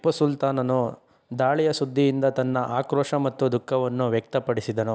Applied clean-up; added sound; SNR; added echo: none; none; none; none.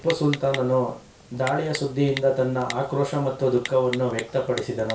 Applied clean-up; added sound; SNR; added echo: none; Typing; 14 dB; reverberation time 0.3 s.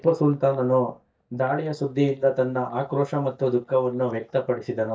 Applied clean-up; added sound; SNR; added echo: neural mask model DeepFilterNet 3.